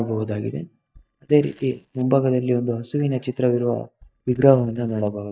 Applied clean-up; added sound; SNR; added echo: neural mask model DeepFilterNet 3.